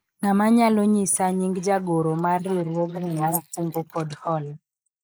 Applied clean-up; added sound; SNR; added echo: neural mask model Resemble Enhance denoiser.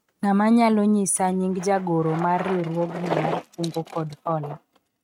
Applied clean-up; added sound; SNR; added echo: neural mask model RNNoise.